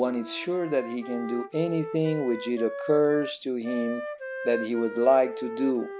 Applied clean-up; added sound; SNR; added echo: none; Wind instrument, woodwind instrument; 10 dB; none.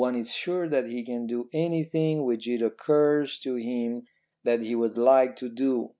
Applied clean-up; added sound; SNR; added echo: none; none; none; none.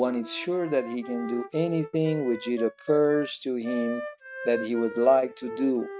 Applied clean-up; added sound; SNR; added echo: neural mask model RNNoise.